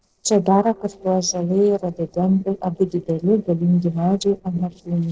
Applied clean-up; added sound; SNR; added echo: neural separator model SepFormer DNS4.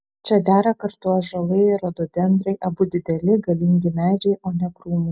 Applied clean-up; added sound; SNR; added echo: none; none; none; none.